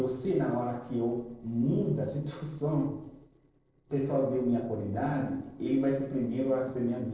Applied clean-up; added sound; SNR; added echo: neural separator model SepFormer DNS4.